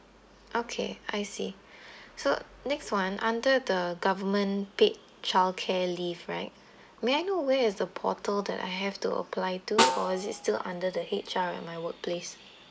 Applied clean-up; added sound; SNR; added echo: none; Snare drum; 2 dB; none.